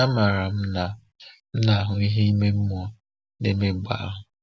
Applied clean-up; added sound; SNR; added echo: none; none; none; none.